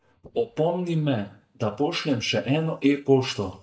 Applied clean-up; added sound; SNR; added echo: neural mask model DeepFilterNet 3.